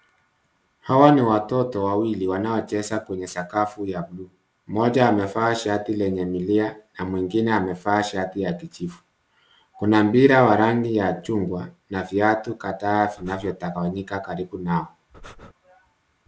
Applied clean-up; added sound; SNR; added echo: none; Breathing; 20 dB; none.